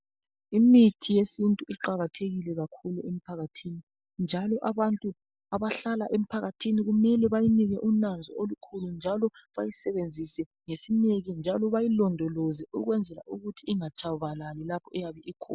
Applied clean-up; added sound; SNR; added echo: none; none; none; none.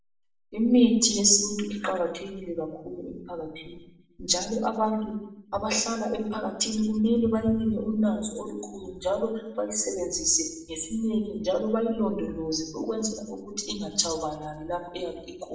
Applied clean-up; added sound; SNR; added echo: none; none; none; reverberation time 0.7 s.